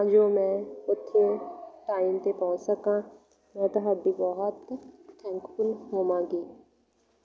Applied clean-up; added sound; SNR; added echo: none; none; none; none.